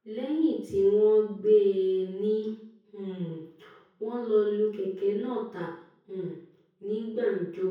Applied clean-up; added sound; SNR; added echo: none; none; none; reverberation time 0.6 s.